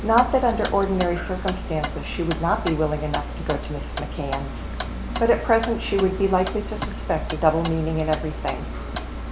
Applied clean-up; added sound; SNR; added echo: none; Clock; 6 dB; reverberation time 0.7 s.